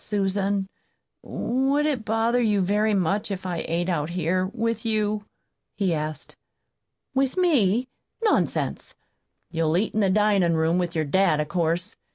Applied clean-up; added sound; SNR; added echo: none; none; none; none.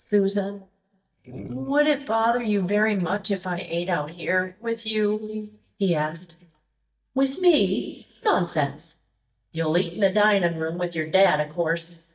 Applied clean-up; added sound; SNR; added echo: neural mask model DeepFilterNet 3.